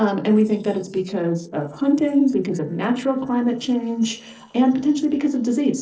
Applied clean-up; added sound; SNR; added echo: neural separator model SepFormer DNS4.